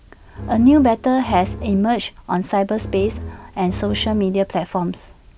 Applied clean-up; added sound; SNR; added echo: none; Bowed string instrument; 11 dB; none.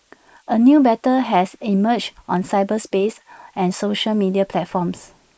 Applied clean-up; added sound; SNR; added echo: neural mask model Resemble Enhance denoiser.